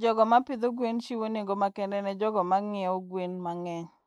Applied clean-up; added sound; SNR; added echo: neural mask model Resemble Enhance denoiser.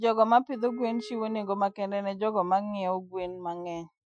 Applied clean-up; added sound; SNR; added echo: classical method Wiener filter.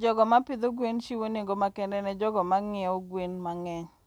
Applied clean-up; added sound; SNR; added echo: none; none; none; none.